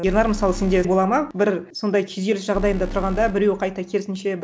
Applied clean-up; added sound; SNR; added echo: none; Alarm; 10 dB; none.